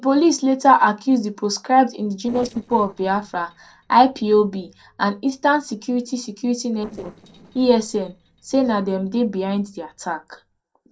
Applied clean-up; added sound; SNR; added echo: neural separator model SepFormer DNS4.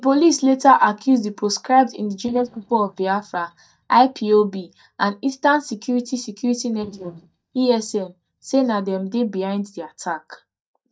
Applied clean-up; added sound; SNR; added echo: neural mask model DeepFilterNet 3.